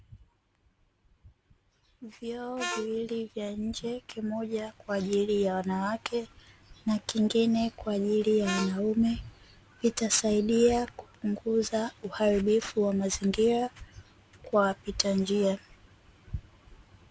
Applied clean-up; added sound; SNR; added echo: none; Harmonica; 8 dB; none.